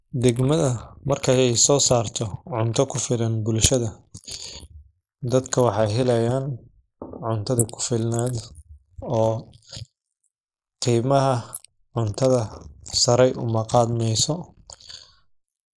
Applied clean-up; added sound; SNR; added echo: neural mask model Resemble Enhance denoiser.